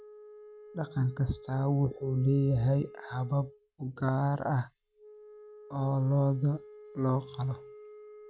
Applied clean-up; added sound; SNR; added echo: none; Wind instrument, woodwind instrument; 19 dB; none.